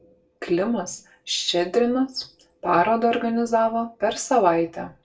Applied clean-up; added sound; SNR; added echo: none; none; none; reverberation time 0.2 s.